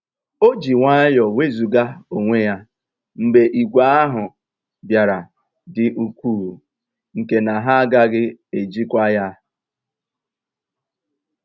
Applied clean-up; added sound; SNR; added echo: none; none; none; none.